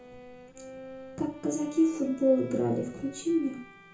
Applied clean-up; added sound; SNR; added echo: none; Bowed string instrument; 19 dB; reverberation time 0.6 s.